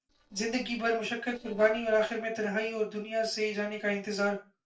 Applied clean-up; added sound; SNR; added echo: neural separator model SepFormer DNS4.